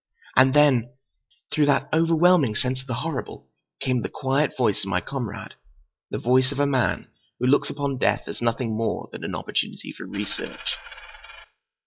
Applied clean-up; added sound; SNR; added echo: classical method log-MMSE.